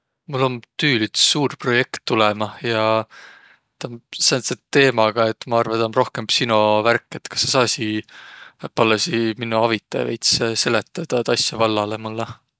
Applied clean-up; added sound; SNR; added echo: none; none; none; none.